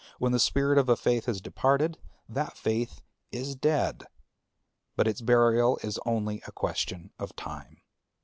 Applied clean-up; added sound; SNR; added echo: none; none; none; none.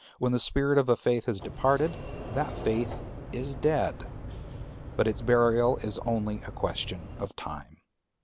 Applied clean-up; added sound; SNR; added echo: none; Sliding door; 11 dB; none.